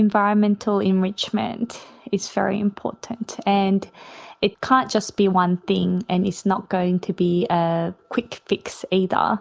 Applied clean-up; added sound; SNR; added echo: none; none; none; none.